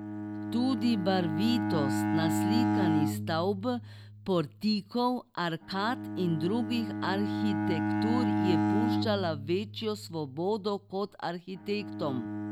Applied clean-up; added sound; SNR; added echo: none; Bowed string instrument; 1 dB; none.